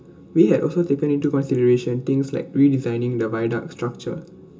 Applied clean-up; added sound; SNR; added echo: none; none; none; reverberation time 0.2 s.